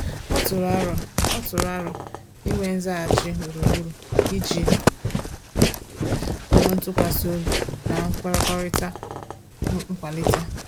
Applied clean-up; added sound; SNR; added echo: none; Walk, footsteps; -5 dB; none.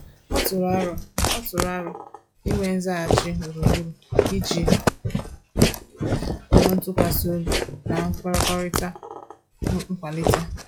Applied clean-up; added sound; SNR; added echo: classical method log-MMSE.